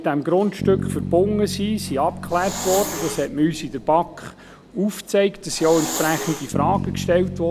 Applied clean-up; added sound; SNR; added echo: none; Bass guitar + Hiss; 8 dB; none.